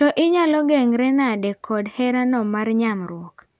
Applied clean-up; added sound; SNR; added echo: none; none; none; none.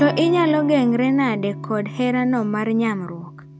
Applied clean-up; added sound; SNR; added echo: none; Electric guitar / Strum; 12 dB; none.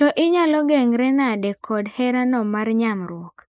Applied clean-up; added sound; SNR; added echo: neural mask model Resemble Enhance denoiser.